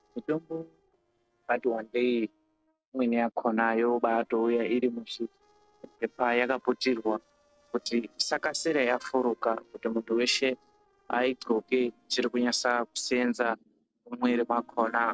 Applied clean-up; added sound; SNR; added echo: neural separator model SepFormer DNS4.